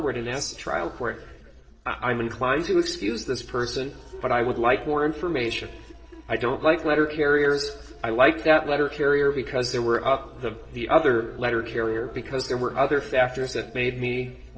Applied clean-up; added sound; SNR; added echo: neural separator model SepFormer DNS4.